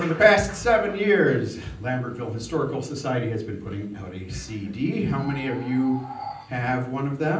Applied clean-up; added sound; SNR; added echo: none; Animal; 13 dB; reverberation time 0.6 s.